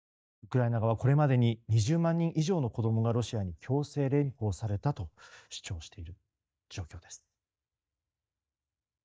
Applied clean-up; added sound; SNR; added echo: neural mask model DeepFilterNet 3.